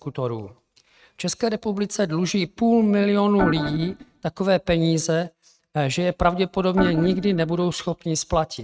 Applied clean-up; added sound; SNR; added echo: neural mask model RNNoise.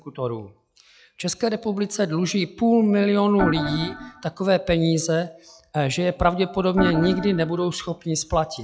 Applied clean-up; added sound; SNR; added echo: classical method log-MMSE.